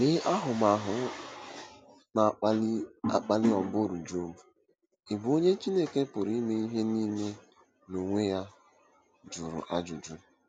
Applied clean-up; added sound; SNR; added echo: none; none; none; none.